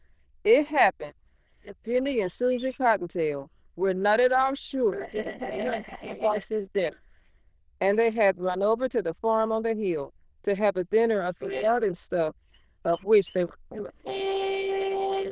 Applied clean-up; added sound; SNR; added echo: neural diffusion model UNIVERSE++.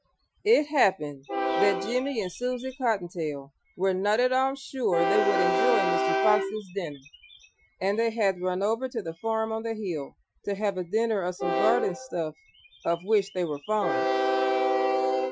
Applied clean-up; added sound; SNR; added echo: classical method Wiener filter.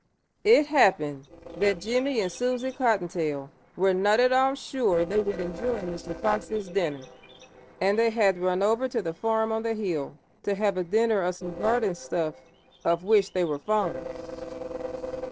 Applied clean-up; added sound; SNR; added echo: neural separator model SepFormer DNS4.